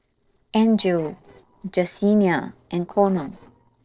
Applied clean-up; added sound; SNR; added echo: neural separator model SepFormer DNS4.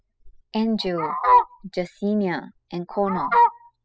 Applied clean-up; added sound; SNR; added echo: classical method spectral subtraction.